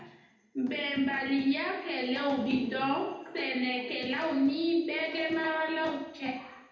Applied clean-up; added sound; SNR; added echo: none; none; none; reverberation time 0.8 s.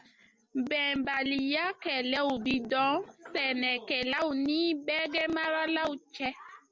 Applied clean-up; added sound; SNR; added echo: none; none; none; none.